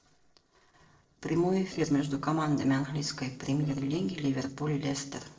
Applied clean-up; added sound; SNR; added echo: neural separator model SepFormer DNS4.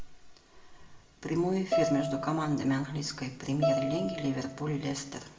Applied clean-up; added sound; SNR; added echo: none; Bowed string instrument; 2 dB; reverberation time 1.4 s.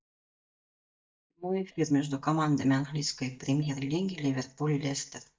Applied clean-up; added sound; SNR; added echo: neural mask model DeepFilterNet 3.